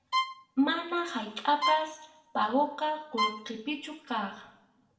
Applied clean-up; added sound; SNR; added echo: none; Bowed string instrument; 4 dB; reverberation time 0.7 s.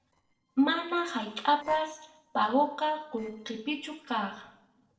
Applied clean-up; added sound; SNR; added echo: neural separator model SepFormer DNS4.